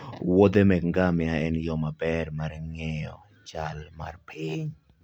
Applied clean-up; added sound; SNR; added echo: none; none; none; none.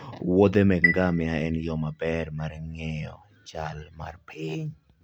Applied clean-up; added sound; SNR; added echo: none; Chime; 4 dB; none.